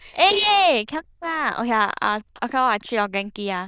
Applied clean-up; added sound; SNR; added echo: neural diffusion model UNIVERSE++.